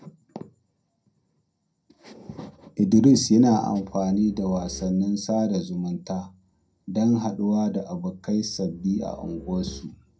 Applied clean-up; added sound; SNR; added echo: none; Bowed string instrument; 19 dB; reverberation time 0.2 s.